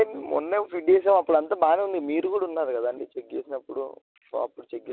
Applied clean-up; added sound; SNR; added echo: none; none; none; none.